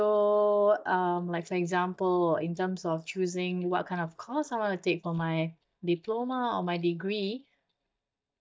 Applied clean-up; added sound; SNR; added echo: neural mask model DeepFilterNet 3.